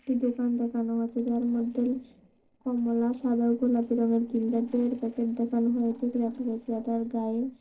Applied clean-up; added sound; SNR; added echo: neural separator model SepFormer DNS4.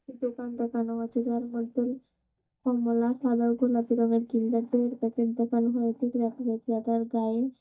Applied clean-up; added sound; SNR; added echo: neural mask model DeepFilterNet 3.